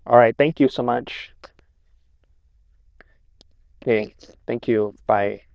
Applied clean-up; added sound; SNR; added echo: neural diffusion model UNIVERSE++.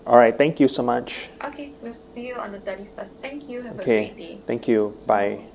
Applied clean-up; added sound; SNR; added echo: none; none; none; none.